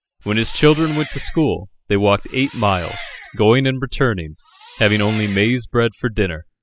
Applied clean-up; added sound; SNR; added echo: classical method spectral subtraction.